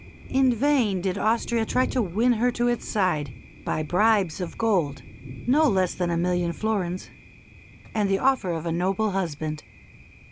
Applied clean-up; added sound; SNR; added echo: none; Thunder; 15 dB; none.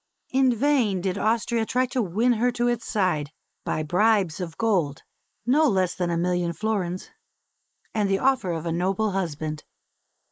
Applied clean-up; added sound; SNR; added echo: neural mask model Resemble Enhance denoiser.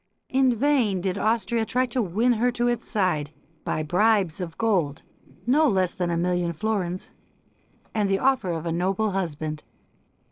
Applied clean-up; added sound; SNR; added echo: neural separator model SepFormer DNS4.